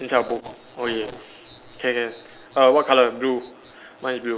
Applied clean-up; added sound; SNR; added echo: none; none; none; none.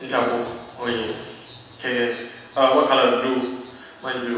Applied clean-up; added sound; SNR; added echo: none; none; none; reverberation time 1.1 s.